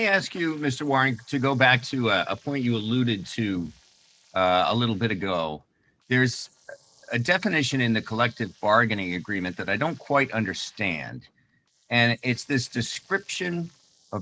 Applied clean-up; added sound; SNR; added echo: neural mask model Resemble Enhance denoiser.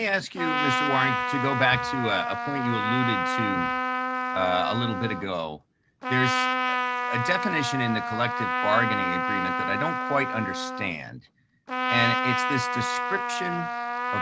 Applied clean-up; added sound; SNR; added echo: none; Trumpet; -1 dB; none.